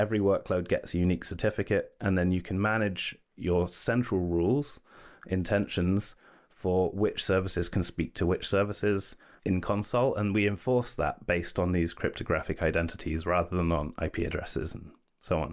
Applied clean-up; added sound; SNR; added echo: none; none; none; none.